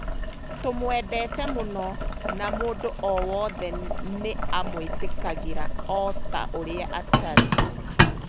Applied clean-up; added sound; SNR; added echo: none; Boiling; -5 dB; none.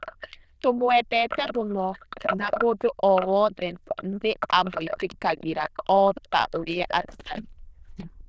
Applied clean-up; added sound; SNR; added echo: neural diffusion model UNIVERSE++.